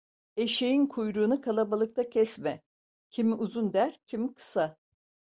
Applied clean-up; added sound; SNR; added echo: none; none; none; none.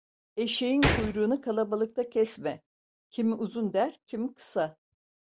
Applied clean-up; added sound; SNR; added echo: none; Gunshot, gunfire; 3 dB; none.